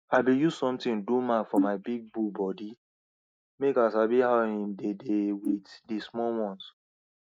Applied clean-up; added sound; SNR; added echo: neural mask model Resemble Enhance denoiser.